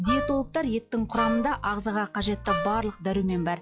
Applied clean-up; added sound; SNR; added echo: classical method log-MMSE.